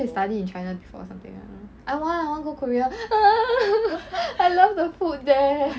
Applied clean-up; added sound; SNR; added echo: none; none; none; none.